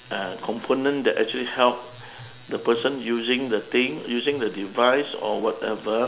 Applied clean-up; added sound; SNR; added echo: none; none; none; none.